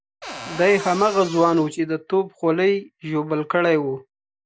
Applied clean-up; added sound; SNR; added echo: none; Cupboard open or close; 14 dB; none.